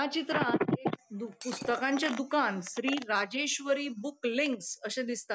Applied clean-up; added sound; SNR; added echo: none; Shatter; 16 dB; none.